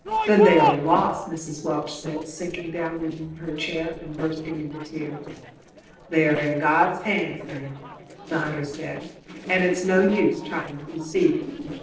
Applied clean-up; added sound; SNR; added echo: neural separator model SepFormer DNS4.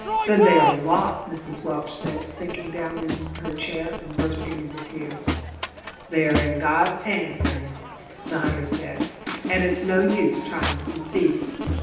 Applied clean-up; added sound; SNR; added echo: none; Crowd; 4 dB; reverberation time 0.8 s.